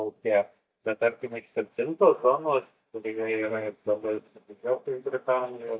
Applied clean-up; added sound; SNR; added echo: neural mask model DeepFilterNet 3.